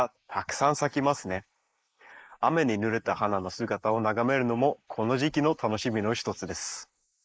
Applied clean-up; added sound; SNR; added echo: neural mask model Resemble Enhance denoiser.